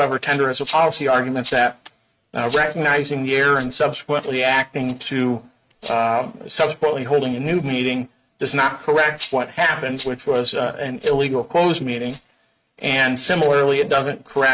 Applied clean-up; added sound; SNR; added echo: neural mask model RNNoise.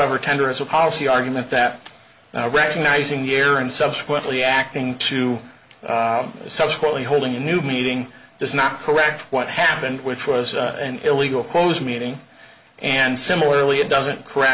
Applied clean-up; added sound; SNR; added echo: none; none; none; none.